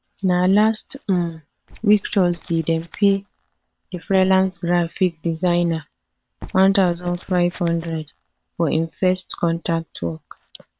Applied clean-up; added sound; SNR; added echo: neural separator model SepFormer WHAM!.